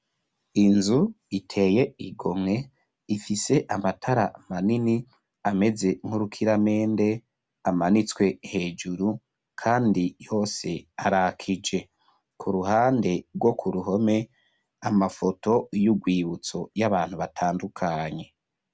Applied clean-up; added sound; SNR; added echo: none; none; none; none.